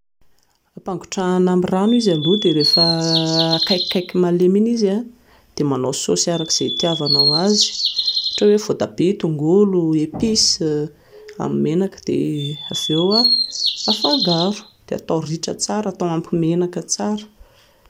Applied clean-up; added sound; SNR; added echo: none; Bird vocalization, bird call, bird song; 2 dB; none.